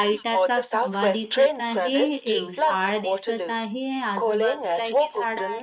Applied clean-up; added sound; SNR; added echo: neural mask model Resemble Enhance denoiser.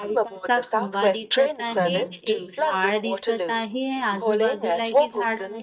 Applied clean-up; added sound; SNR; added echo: neural mask model DeepFilterNet 3.